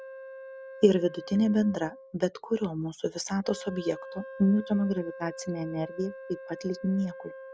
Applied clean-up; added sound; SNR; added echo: none; Wind instrument, woodwind instrument; 15 dB; none.